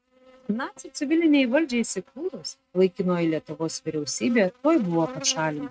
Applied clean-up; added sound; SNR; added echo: neural mask model RNNoise.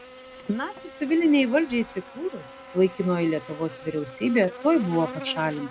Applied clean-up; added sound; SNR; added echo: none; Buzz; 15 dB; none.